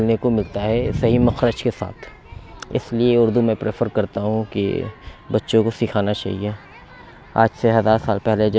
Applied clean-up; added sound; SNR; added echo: none; none; none; none.